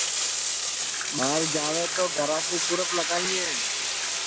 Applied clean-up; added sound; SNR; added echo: none; Bathtub (filling or washing); -3 dB; none.